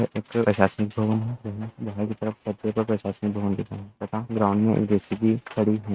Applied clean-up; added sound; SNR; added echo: neural mask model RNNoise.